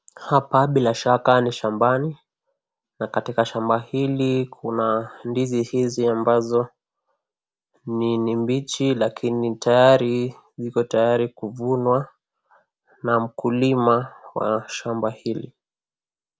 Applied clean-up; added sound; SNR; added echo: none; none; none; none.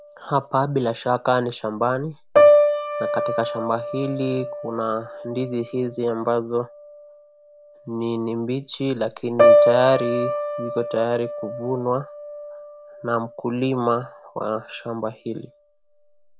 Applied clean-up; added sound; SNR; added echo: none; Piano; -1 dB; none.